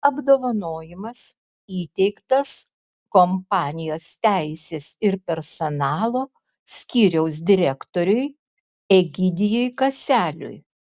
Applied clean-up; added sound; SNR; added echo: none; none; none; none.